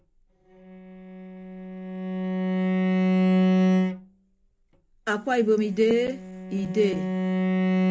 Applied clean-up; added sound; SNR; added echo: none; Bowed string instrument; -4 dB; none.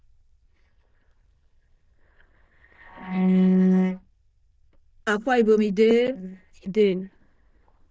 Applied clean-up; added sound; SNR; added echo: neural diffusion model UNIVERSE++.